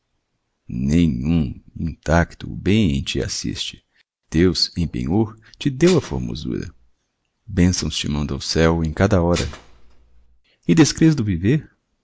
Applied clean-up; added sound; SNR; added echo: none; Dishes, pots, and pans; 16 dB; none.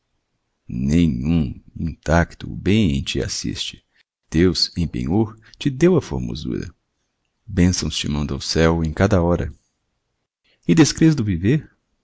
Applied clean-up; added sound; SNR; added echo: none; none; none; none.